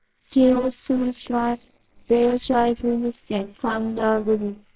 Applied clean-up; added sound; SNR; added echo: neural separator model SepFormer WHAMR!.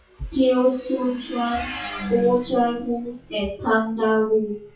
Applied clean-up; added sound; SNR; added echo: classical method WPE with log-MMSE.